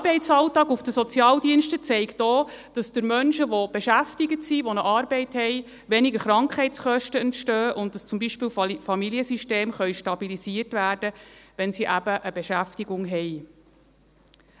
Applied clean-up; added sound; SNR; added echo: none; none; none; none.